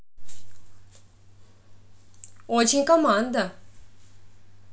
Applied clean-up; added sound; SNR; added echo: none; none; none; none.